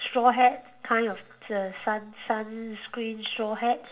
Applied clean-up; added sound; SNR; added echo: none; none; none; reverberation time 0.4 s.